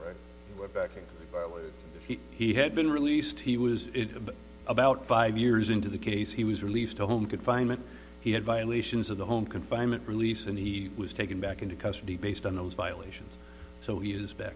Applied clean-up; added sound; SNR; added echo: none; none; none; none.